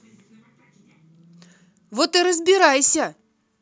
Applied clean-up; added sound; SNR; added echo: none; none; none; none.